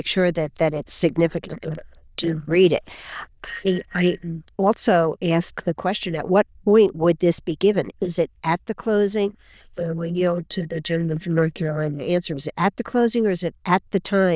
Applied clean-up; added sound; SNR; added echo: neural diffusion model UNIVERSE++.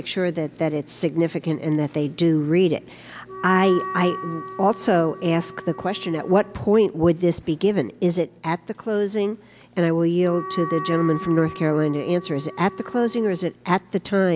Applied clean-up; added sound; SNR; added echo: none; Wind instrument, woodwind instrument; 13 dB; none.